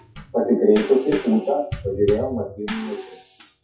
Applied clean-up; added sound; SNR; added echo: classical method WPE with log-MMSE.